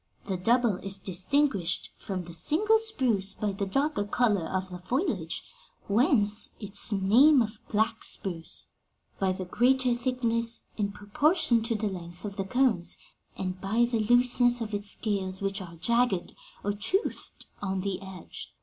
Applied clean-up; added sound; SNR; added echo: none; none; none; none.